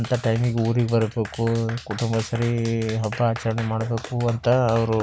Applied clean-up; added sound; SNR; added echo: none; Clapping; 16 dB; none.